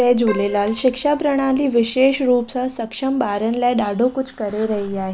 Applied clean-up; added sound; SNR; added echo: none; Keyboard (musical); 15 dB; none.